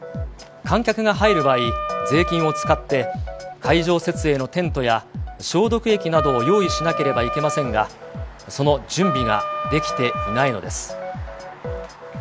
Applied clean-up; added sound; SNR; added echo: none; Wind instrument, woodwind instrument; 5 dB; none.